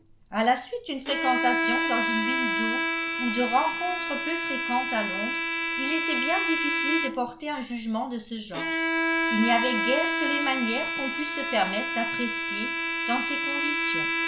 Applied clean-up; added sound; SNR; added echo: none; Bowed string instrument; -1 dB; none.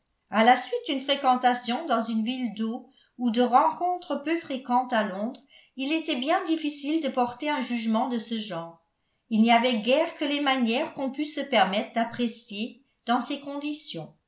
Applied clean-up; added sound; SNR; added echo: none; none; none; none.